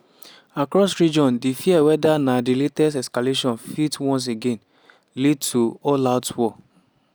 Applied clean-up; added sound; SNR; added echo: none; none; none; none.